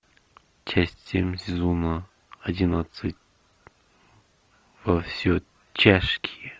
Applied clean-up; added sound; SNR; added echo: none; none; none; none.